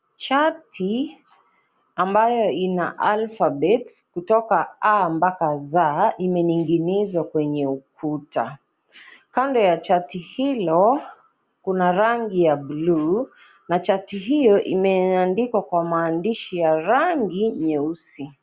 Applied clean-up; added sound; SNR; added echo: none; none; none; none.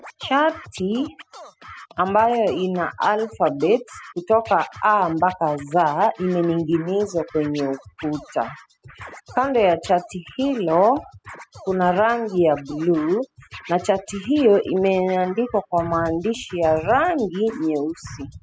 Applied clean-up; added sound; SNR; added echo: classical method spectral subtraction.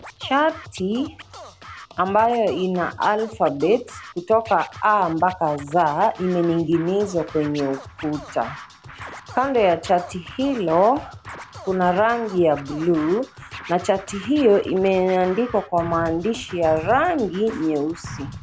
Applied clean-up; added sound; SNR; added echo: none; Scratching (performance technique); 17 dB; none.